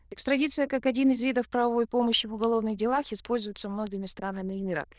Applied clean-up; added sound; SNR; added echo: neural diffusion model UNIVERSE++.